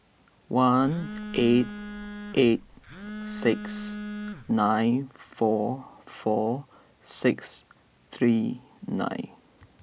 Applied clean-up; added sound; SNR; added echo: none; Telephone; 10 dB; none.